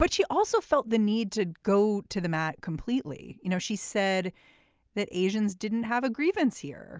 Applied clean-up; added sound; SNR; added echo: none; none; none; none.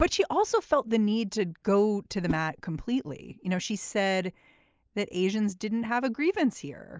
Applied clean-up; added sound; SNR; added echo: neural mask model Resemble Enhance denoiser.